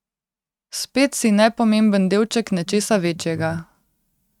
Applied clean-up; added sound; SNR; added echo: neural mask model RNNoise.